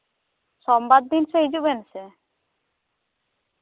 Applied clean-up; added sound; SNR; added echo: none; none; none; none.